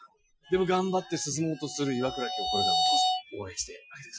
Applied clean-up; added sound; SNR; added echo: classical method Wiener filter.